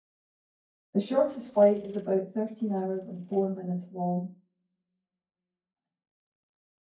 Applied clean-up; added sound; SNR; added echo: neural mask model DeepFilterNet 3.